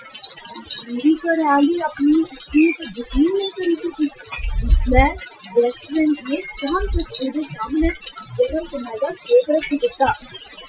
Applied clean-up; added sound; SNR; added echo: classical method Wiener filter.